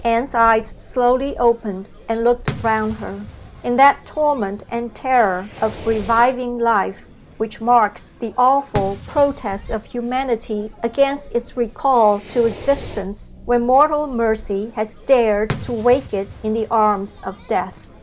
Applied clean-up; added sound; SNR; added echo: none; Fireworks; 15 dB; none.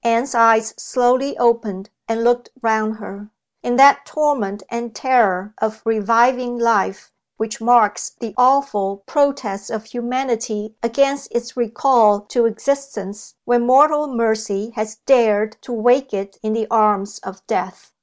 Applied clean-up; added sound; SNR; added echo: none; none; none; none.